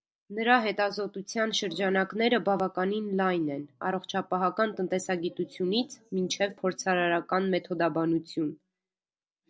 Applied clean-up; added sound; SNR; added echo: none; none; none; none.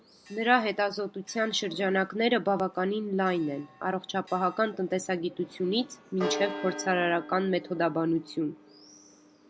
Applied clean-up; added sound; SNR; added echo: none; Church bell; 14 dB; none.